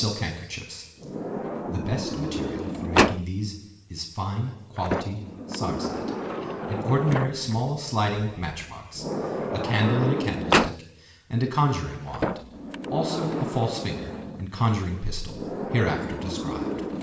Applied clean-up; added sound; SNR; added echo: none; Sliding door; 2 dB; reverberation time 1.1 s.